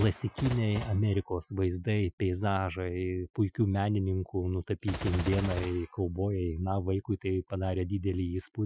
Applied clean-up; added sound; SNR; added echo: classical method Wiener filter.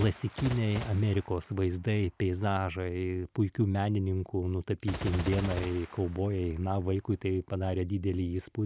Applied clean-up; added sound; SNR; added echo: none; Gunshot, gunfire; 15 dB; none.